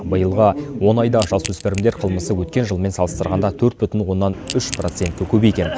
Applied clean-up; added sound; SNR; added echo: none; Crack / Crushing; 15 dB; none.